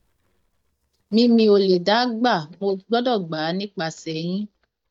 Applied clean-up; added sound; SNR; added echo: neural mask model DeepFilterNet 3.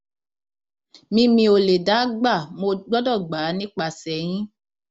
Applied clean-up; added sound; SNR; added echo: none; none; none; none.